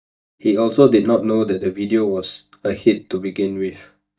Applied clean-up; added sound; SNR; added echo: neural mask model DeepFilterNet 3.